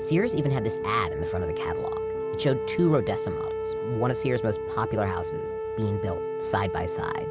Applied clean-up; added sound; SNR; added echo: none; Wind instrument, woodwind instrument; 2 dB; none.